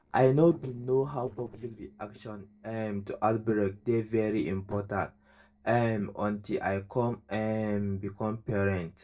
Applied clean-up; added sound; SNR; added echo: neural separator model SepFormer DNS4.